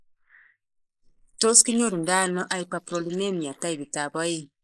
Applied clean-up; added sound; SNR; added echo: neural mask model Resemble Enhance denoiser.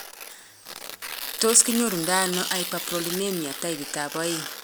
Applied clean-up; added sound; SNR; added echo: none; Tearing; 7 dB; none.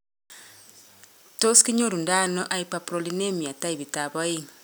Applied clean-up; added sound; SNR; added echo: none; none; none; none.